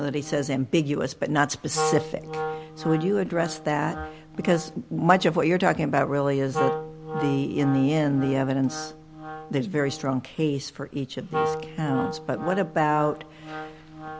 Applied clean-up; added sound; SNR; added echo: none; Wind instrument, woodwind instrument; 9 dB; none.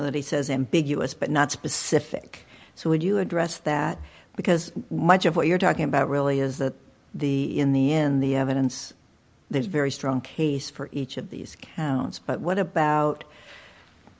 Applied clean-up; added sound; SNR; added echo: none; none; none; none.